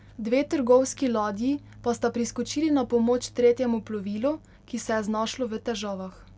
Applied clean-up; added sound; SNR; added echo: none; none; none; none.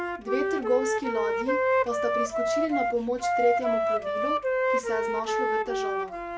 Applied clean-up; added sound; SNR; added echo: none; Wind instrument, woodwind instrument; -5 dB; reverberation time 0.2 s.